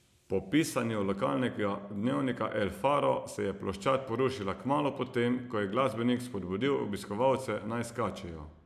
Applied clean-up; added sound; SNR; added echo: none; none; none; none.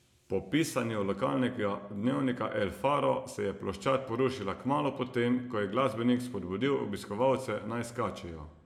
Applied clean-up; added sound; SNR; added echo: none; none; none; reverberation time 0.5 s.